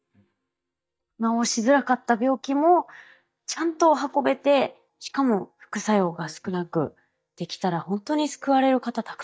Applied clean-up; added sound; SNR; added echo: neural mask model DeepFilterNet 3.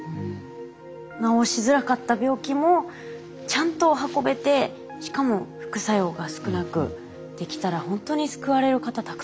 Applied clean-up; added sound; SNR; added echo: none; none; none; none.